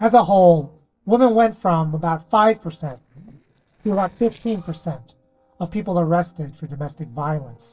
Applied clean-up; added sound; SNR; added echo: neural separator model SepFormer DNS4.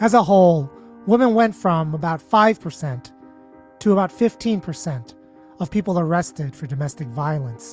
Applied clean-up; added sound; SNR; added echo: none; none; none; none.